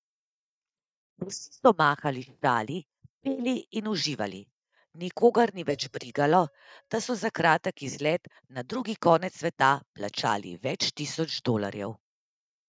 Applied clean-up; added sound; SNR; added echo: neural mask model DeepFilterNet 3.